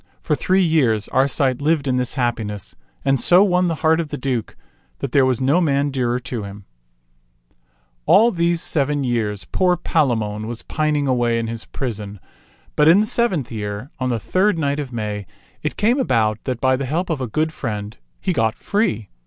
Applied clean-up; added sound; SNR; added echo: none; none; none; none.